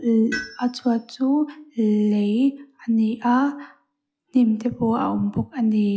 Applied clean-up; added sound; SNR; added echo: classical method log-MMSE.